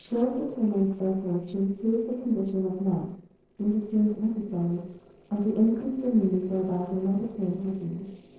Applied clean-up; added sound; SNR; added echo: neural separator model SepFormer DNS4.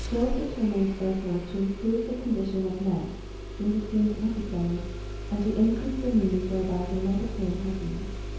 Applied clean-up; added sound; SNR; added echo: none; Engine starting; 7 dB; reverberation time 1.0 s.